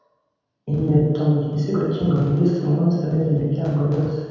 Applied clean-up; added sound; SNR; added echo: none; none; none; reverberation time 1.2 s.